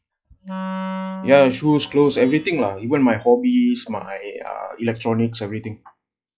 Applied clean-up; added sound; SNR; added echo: classical method log-MMSE.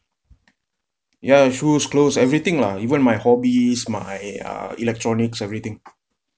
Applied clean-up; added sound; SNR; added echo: none; none; none; none.